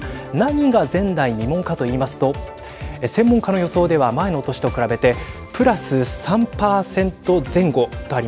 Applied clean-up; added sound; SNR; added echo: none; none; none; none.